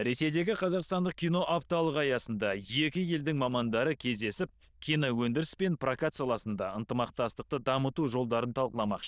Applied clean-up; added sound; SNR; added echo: neural diffusion model UNIVERSE++.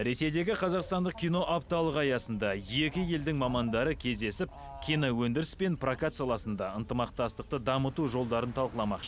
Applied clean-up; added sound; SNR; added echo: none; Wind / Bird / Insect; 17 dB; none.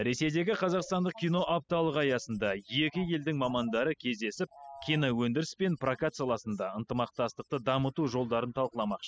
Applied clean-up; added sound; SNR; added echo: classical method spectral subtraction.